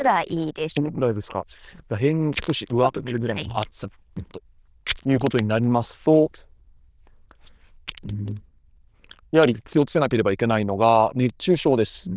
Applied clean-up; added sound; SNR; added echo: neural diffusion model UNIVERSE++.